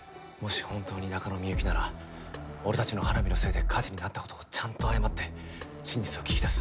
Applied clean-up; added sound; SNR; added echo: none; none; none; none.